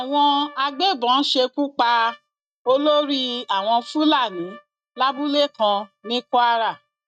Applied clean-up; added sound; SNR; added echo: neural mask model RNNoise.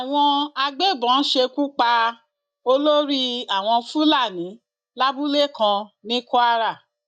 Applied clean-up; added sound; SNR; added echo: neural mask model DeepFilterNet 3.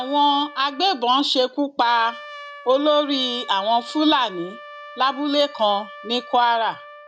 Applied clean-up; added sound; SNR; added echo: none; Trumpet; 18 dB; none.